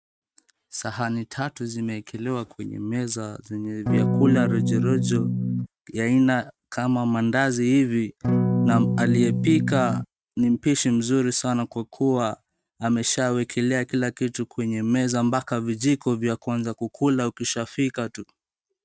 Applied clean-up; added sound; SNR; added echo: neural mask model RNNoise.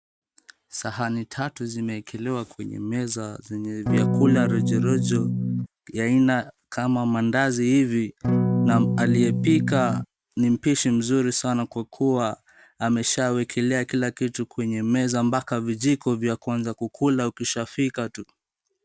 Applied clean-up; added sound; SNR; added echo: none; Electric guitar / Strum; -2 dB; none.